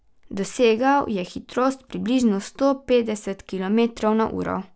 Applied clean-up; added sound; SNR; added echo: none; none; none; none.